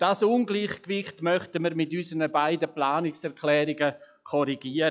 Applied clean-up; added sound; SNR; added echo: classical method log-MMSE.